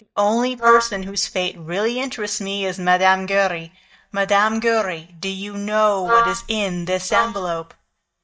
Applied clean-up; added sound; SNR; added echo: neural mask model DeepFilterNet 3.